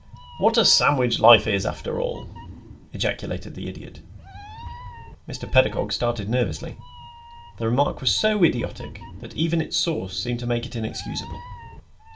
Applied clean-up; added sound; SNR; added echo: none; Meow; 16 dB; reverberation time 0.2 s.